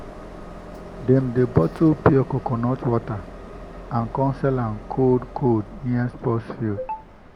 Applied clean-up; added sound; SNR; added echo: none; Train; 16 dB; none.